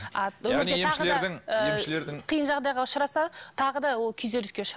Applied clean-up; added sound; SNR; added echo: none; none; none; none.